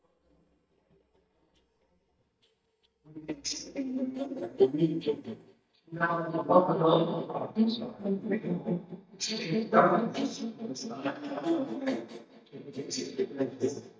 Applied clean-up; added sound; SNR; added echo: neural mask model DeepFilterNet 3.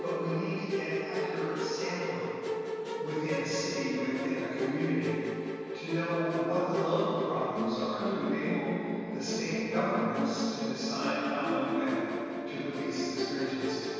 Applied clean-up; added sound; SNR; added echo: none; Musical instrument; 1 dB; reverberation time 2.2 s.